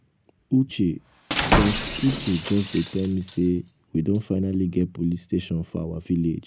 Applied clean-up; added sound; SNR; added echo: none; Shatter + Slam / Wood; 3 dB; none.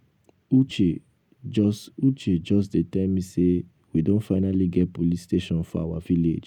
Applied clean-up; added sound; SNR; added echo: none; none; none; none.